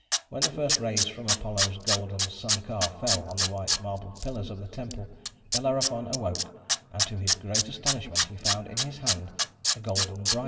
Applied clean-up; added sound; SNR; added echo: none; Tools; -3 dB; reverberation time 2.4 s.